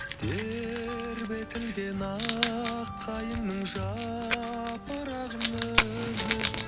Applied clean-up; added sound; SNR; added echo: none; Fire + Wild animals; 0 dB; none.